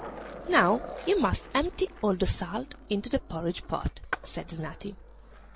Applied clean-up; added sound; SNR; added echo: none; Skateboard; 14 dB; none.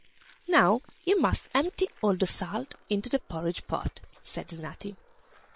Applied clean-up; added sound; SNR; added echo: neural separator model SepFormer WHAM!.